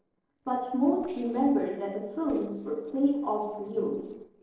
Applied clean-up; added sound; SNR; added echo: neural separator model SepFormer DNS4.